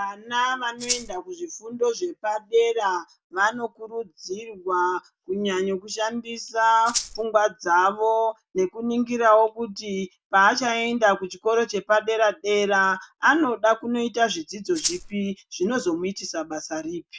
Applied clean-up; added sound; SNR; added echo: none; Rattle (instrument); 5 dB; none.